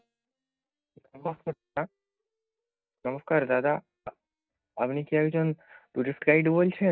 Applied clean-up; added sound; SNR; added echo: neural mask model DeepFilterNet 3.